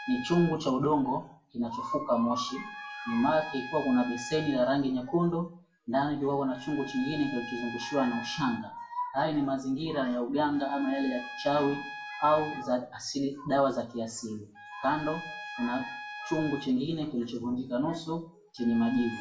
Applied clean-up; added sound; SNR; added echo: none; Trumpet; 14 dB; reverberation time 0.3 s.